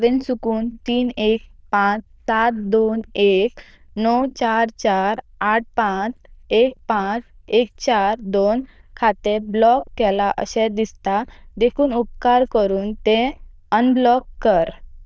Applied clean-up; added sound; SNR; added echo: neural diffusion model UNIVERSE++.